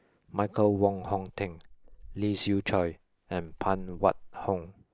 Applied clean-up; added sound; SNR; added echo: neural mask model Resemble Enhance denoiser.